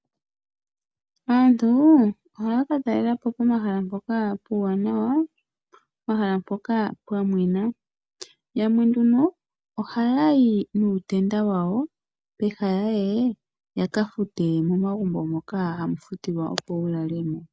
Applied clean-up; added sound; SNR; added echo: none; none; none; none.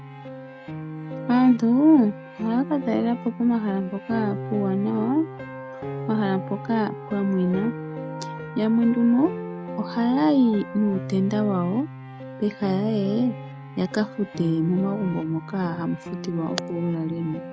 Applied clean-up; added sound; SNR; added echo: none; Piano; 10 dB; none.